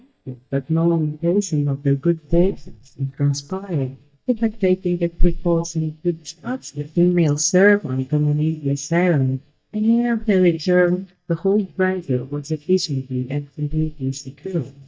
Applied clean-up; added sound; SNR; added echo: neural mask model DeepFilterNet 3.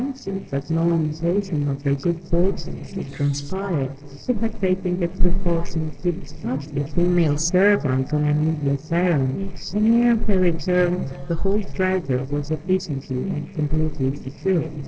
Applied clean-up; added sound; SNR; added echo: neural separator model SepFormer DNS4.